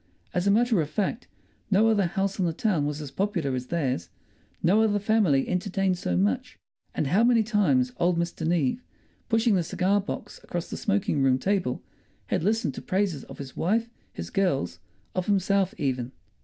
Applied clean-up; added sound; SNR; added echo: none; none; none; none.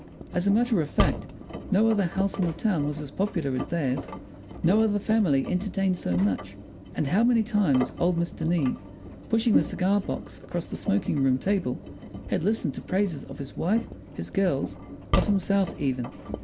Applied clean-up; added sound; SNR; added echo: none; Engine; 9 dB; none.